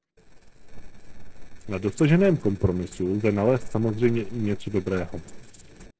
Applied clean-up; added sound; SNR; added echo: neural separator model SepFormer DNS4.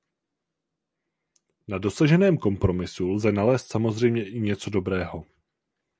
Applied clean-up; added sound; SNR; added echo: none; none; none; none.